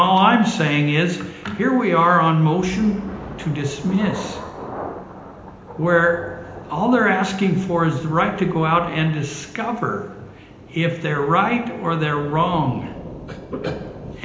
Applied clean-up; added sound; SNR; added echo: none; Thunder / Rain; 16 dB; reverberation time 0.9 s.